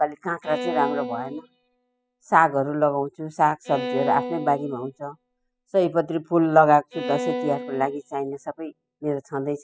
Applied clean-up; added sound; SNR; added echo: classical method spectral subtraction.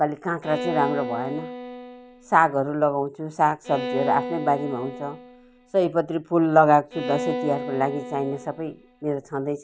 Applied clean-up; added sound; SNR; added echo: none; Bowed string instrument; 9 dB; none.